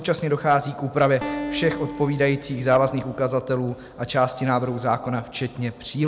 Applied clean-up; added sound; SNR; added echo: none; Acoustic guitar; 12 dB; none.